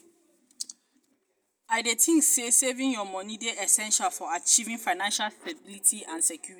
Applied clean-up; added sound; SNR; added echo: none; none; none; none.